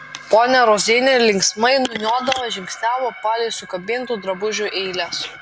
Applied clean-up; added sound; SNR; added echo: none; Alarm; 19 dB; none.